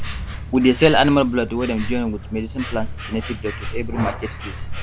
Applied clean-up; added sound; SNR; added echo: none; Insect; 6 dB; none.